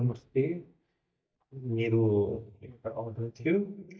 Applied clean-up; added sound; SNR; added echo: neural mask model DeepFilterNet 3.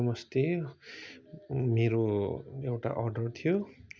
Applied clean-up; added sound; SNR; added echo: none; none; none; none.